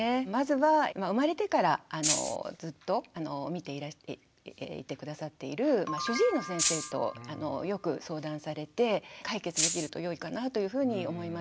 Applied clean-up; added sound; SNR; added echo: none; Rattle (instrument); -2 dB; none.